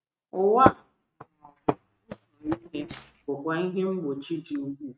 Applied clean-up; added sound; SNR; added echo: neural mask model RNNoise.